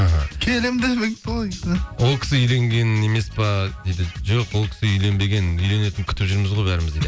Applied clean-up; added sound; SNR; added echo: none; none; none; none.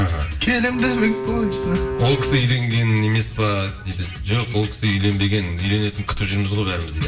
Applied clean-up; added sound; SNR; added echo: none; Bowed string instrument; 7 dB; reverberation time 0.7 s.